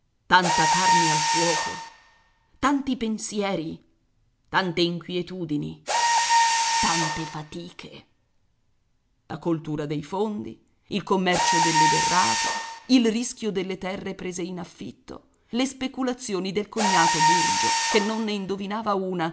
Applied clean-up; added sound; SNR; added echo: none; Mechanisms; 0 dB; none.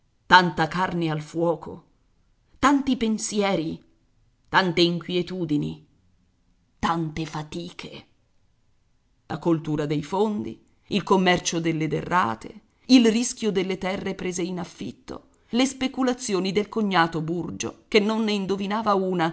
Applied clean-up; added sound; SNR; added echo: none; none; none; none.